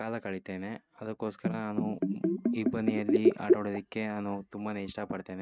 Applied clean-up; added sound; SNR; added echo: neural mask model RNNoise.